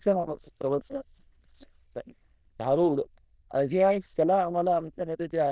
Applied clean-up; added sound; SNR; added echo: neural diffusion model UNIVERSE++.